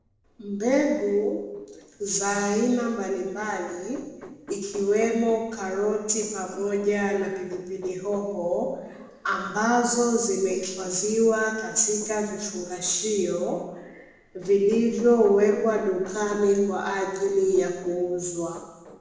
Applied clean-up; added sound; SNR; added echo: neural separator model SepFormer DNS4.